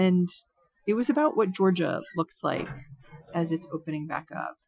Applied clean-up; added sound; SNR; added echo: classical method Wiener filter.